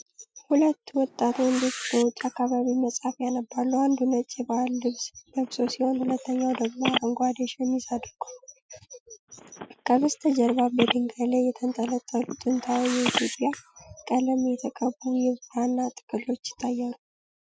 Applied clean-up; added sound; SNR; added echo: classical method Wiener filter.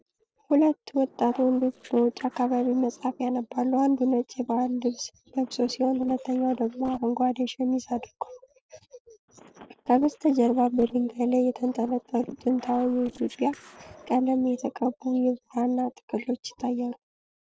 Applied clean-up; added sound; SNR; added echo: neural separator model SepFormer DNS4.